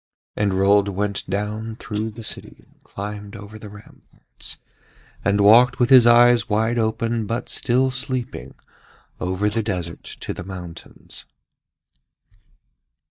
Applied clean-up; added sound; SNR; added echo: neural mask model DeepFilterNet 3.